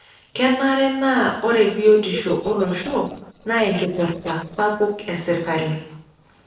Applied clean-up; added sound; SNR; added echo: neural separator model SepFormer DNS4.